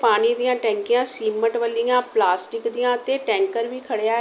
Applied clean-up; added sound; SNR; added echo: none; none; none; none.